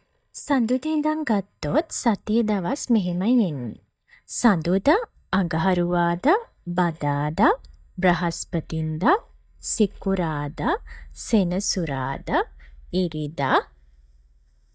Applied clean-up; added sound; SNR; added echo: neural mask model DeepFilterNet 3.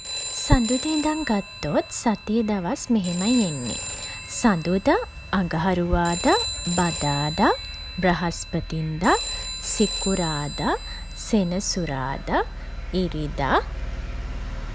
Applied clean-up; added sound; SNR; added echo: none; Telephone; 10 dB; none.